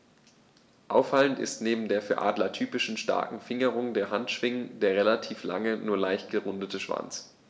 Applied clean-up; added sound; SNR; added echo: none; none; none; none.